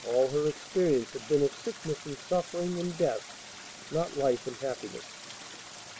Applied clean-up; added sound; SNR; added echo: none; Stream; 14 dB; none.